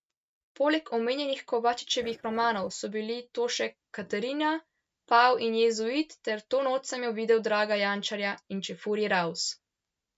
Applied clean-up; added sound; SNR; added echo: neural mask model RNNoise.